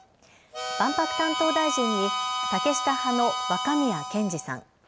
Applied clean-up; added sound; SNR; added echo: none; Harmonica; 2 dB; none.